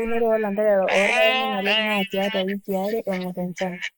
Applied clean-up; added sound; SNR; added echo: neural mask model Resemble Enhance denoiser.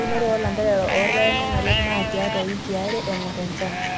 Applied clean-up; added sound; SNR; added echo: none; Livestock, farm animals, working animals + Fowl; 1 dB; none.